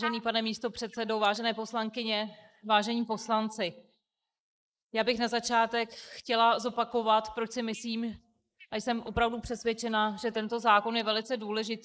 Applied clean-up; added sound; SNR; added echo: neural mask model Resemble Enhance denoiser.